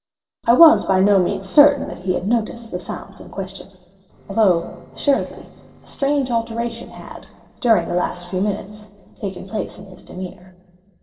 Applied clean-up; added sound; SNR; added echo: neural separator model SepFormer DNS4.